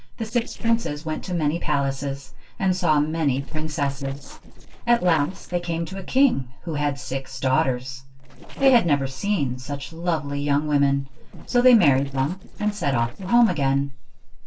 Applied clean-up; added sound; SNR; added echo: neural separator model SepFormer DNS4.